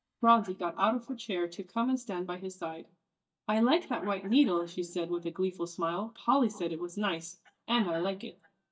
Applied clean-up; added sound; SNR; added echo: neural mask model DeepFilterNet 3.